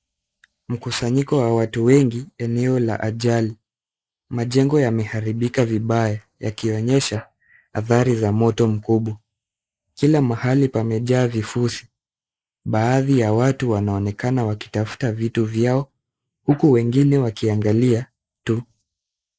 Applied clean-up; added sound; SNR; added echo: neural mask model Resemble Enhance denoiser.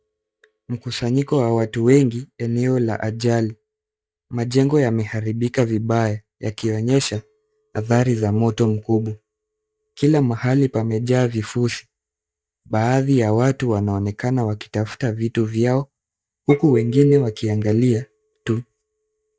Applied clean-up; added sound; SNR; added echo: neural mask model DeepFilterNet 3.